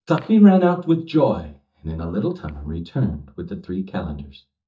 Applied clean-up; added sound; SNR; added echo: neural mask model DeepFilterNet 3.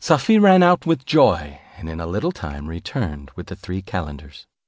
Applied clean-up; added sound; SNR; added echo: none; none; none; none.